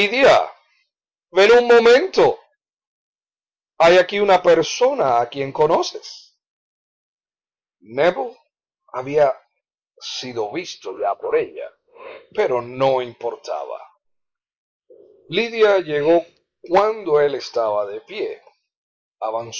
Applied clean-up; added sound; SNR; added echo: neural mask model Resemble Enhance denoiser.